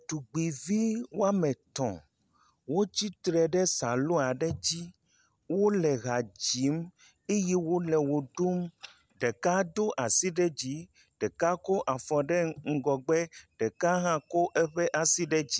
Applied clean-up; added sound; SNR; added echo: none; none; none; none.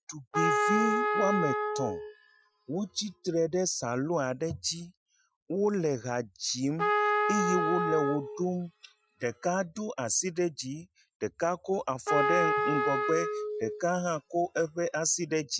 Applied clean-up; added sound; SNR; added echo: classical method Wiener filter.